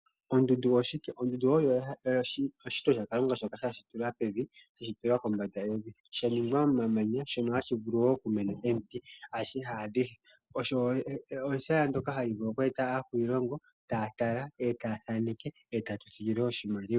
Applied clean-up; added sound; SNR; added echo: none; none; none; none.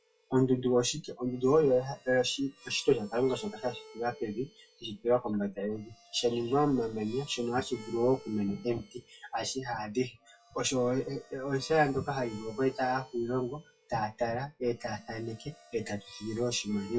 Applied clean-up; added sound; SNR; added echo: classical method WPE with log-MMSE.